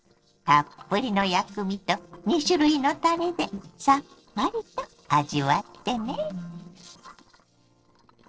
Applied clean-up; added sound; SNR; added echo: neural separator model SepFormer DNS4.